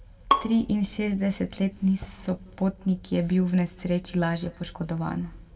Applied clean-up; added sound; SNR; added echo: none; Bowed string instrument; 5 dB; reverberation time 1.7 s.